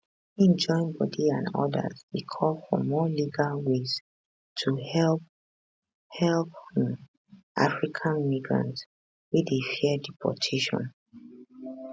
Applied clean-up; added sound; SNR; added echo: none; none; none; none.